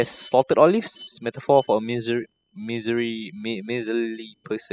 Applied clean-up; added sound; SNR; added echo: classical method spectral subtraction.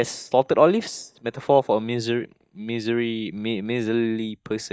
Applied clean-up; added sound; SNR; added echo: neural mask model DeepFilterNet 3.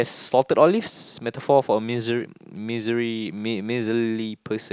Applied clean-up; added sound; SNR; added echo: none; none; none; none.